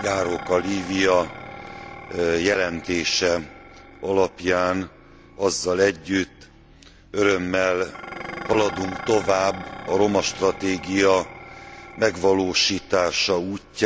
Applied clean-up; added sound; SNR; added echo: none; Dishes, pots, and pans; 15 dB; none.